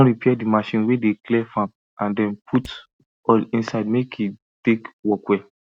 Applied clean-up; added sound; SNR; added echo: neural mask model RNNoise.